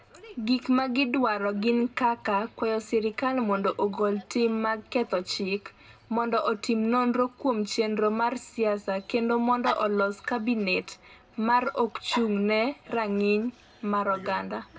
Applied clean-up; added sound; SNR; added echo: none; Dog; 20 dB; reverberation time 0.2 s.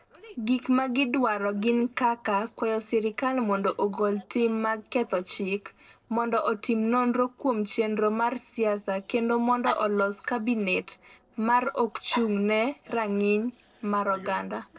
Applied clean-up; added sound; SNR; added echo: neural separator model SepFormer DNS4.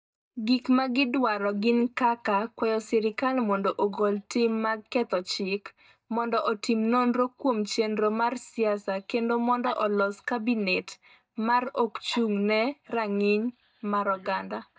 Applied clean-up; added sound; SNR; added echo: neural mask model DeepFilterNet 3.